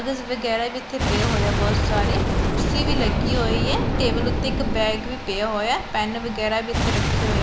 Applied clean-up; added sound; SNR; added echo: none; Boom; -2 dB; none.